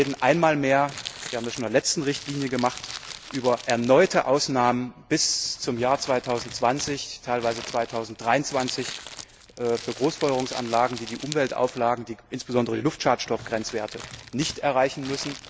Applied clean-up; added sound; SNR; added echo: none; Crumpling, crinkling; 16 dB; none.